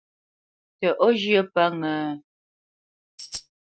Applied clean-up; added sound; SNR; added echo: neural mask model DeepFilterNet 3.